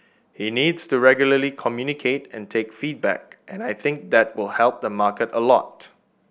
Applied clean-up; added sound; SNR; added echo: none; none; none; none.